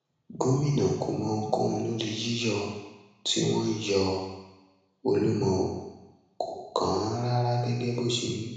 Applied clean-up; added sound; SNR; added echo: none; none; none; reverberation time 1.0 s.